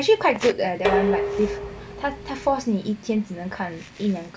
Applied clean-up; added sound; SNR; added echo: none; Dishes, pots, and pans; 4 dB; none.